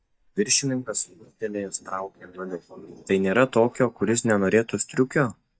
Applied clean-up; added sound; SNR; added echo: neural mask model DeepFilterNet 3.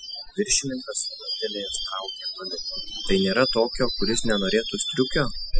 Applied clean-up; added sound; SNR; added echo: classical method spectral subtraction.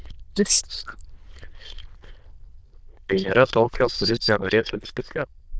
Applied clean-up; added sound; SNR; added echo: neural diffusion model UNIVERSE++.